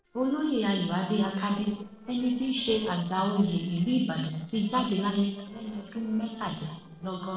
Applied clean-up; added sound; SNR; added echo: neural separator model SepFormer DNS4.